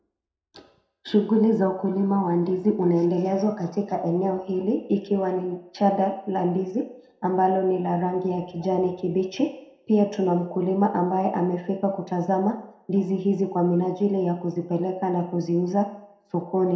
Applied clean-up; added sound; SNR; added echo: none; none; none; reverberation time 0.6 s.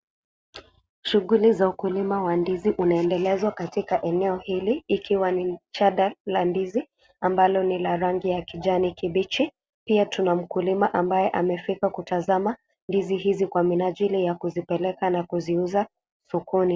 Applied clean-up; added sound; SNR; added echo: none; none; none; none.